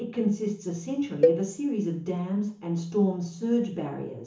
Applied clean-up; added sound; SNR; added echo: none; Cowbell; 0 dB; reverberation time 0.8 s.